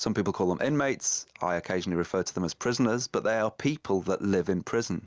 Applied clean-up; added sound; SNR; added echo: none; none; none; none.